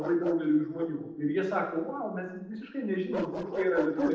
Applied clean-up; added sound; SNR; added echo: neural separator model SepFormer DNS4.